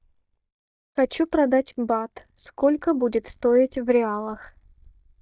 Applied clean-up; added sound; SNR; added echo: neural mask model DeepFilterNet 3.